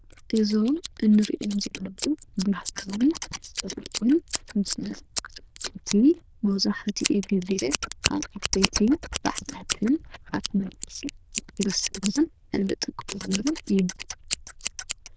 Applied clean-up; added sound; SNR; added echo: neural diffusion model UNIVERSE++.